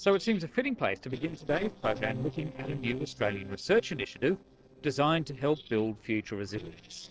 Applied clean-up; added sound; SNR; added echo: neural separator model SepFormer DNS4.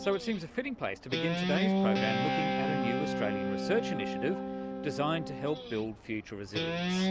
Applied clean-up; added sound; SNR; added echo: none; Guitar; -2 dB; none.